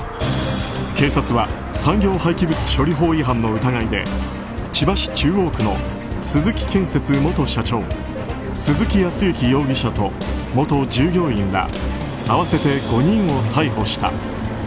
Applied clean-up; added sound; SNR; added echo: none; none; none; none.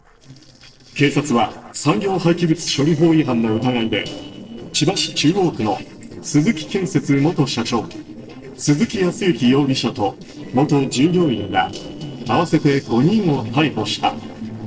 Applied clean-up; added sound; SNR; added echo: neural separator model SepFormer DNS4.